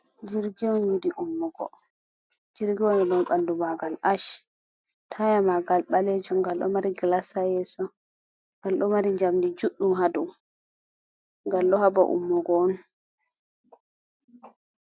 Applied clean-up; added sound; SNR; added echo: none; none; none; none.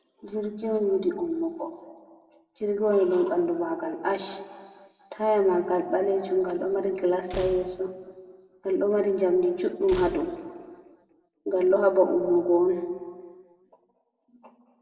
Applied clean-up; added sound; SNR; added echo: none; Slam; 16 dB; reverberation time 1.6 s.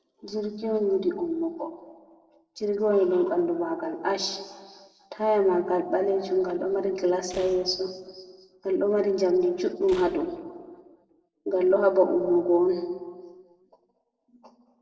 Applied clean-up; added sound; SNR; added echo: neural separator model SepFormer DNS4.